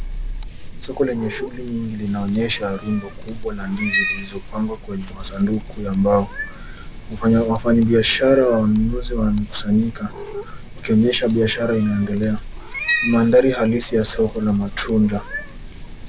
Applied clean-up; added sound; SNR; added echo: none; Cat; 9 dB; none.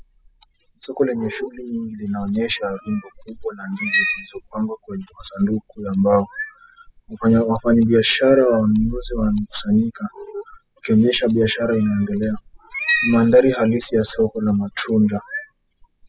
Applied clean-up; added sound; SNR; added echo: classical method spectral subtraction.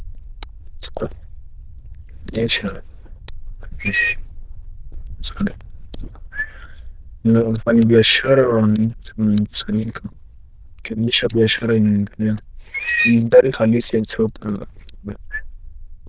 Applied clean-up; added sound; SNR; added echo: neural diffusion model UNIVERSE++.